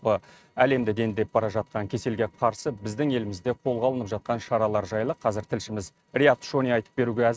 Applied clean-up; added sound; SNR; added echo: neural mask model RNNoise.